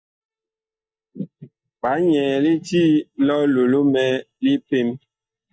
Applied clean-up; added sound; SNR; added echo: neural mask model DeepFilterNet 3.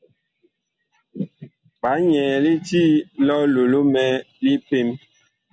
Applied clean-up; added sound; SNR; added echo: none; none; none; none.